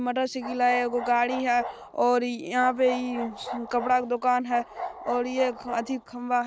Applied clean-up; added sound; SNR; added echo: none; Bark; 11 dB; none.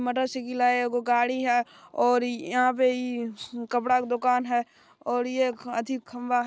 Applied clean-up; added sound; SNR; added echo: none; none; none; none.